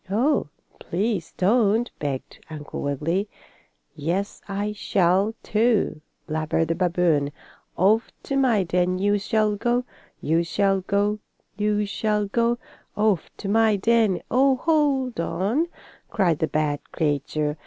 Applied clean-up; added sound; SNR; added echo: none; none; none; none.